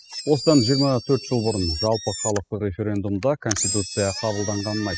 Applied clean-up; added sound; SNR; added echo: classical method spectral subtraction.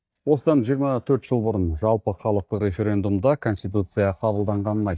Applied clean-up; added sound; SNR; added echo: neural mask model DeepFilterNet 3.